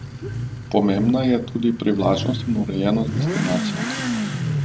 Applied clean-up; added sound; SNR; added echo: none; Motorcycle / Accelerating, revving, vroom; 4 dB; none.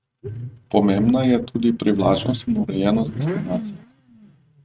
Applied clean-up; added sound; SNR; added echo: neural mask model RNNoise.